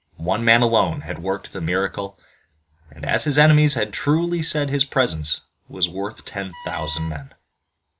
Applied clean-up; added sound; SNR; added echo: none; Wind instrument, woodwind instrument; 18 dB; none.